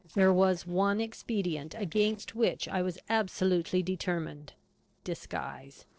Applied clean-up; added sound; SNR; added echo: neural separator model SepFormer DNS4.